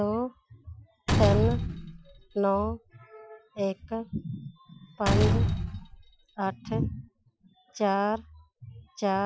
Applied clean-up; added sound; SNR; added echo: classical method Wiener filter.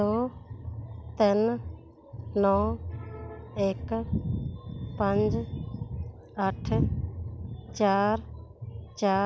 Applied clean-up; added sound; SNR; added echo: none; none; none; none.